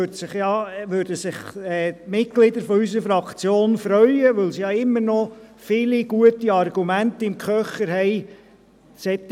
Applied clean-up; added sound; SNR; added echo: none; none; none; none.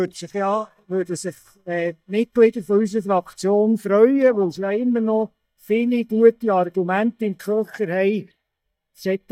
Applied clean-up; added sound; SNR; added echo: neural mask model DeepFilterNet 3.